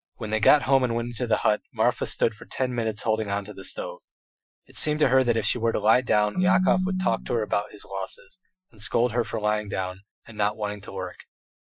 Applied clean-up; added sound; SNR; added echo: classical method Wiener filter.